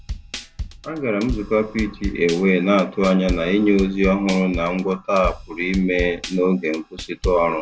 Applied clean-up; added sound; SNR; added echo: none; Drum kit; 11 dB; none.